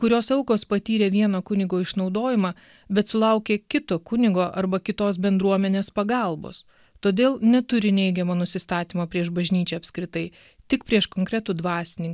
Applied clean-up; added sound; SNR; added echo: none; none; none; none.